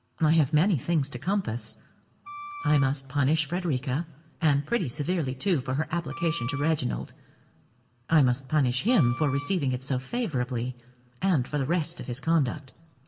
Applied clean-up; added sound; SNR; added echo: none; Wind instrument, woodwind instrument; 14 dB; reverberation time 1.1 s.